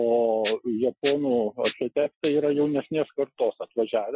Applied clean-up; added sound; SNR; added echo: classical method Wiener filter.